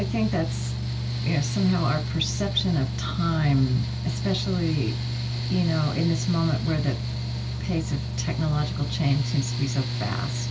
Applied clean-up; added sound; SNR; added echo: none; Mechanical fan; 1 dB; reverberation time 0.2 s.